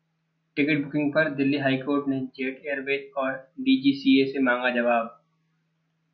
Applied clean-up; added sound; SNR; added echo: none; none; none; none.